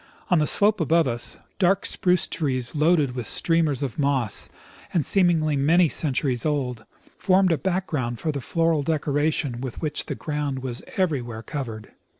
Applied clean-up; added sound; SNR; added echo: none; none; none; none.